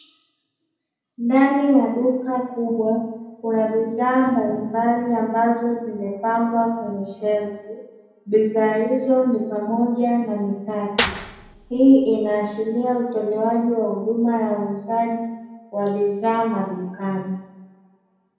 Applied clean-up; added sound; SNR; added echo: none; Clapping / Drum kit; 7 dB; reverberation time 0.9 s.